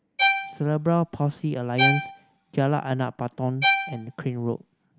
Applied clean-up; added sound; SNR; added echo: none; Bowed string instrument; 0 dB; none.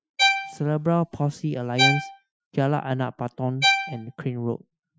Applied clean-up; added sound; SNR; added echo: classical method Wiener filter.